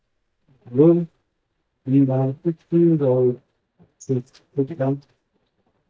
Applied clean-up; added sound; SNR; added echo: neural mask model DeepFilterNet 3.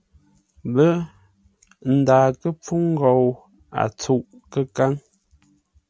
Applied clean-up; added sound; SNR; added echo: none; none; none; none.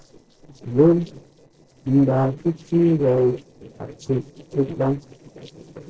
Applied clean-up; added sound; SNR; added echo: neural separator model SepFormer DNS4.